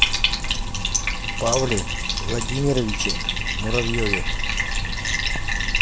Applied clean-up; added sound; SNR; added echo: none; Bathtub (filling or washing); -5 dB; none.